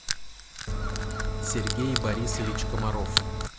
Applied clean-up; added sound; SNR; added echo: none; Gull, seagull + Crushing; -3 dB; none.